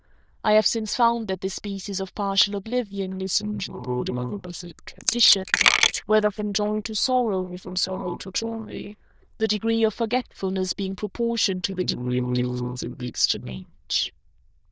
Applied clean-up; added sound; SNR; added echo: neural diffusion model UNIVERSE++.